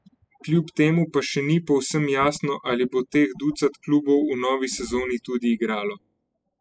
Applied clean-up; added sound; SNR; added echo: classical method spectral subtraction.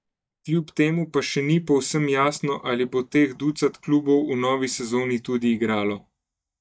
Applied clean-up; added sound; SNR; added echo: neural mask model DeepFilterNet 3.